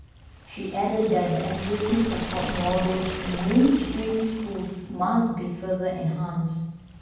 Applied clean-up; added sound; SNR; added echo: none; Liquid; 11 dB; reverberation time 1.2 s.